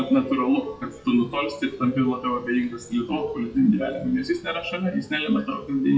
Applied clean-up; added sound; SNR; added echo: classical method WPE with log-MMSE.